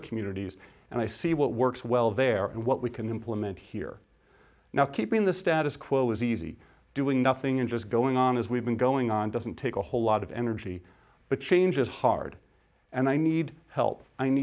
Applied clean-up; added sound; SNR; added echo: none; none; none; none.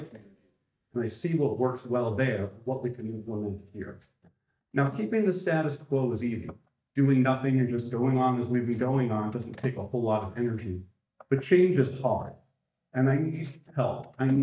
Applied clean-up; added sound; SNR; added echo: neural mask model DeepFilterNet 3.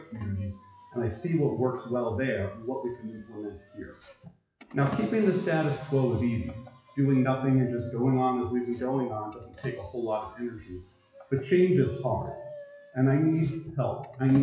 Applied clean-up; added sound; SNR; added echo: classical method WPE with log-MMSE.